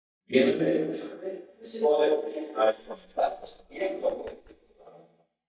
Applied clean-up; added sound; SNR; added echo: neural mask model DeepFilterNet 3.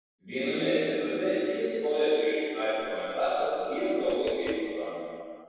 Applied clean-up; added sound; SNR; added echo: neural separator model SepFormer DNS4.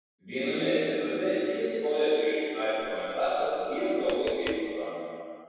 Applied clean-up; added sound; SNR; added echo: none; Tap; 18 dB; reverberation time 2.2 s.